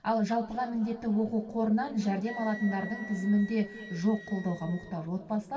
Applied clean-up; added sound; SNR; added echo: none; Wind instrument, woodwind instrument; 18 dB; reverberation time 2.8 s.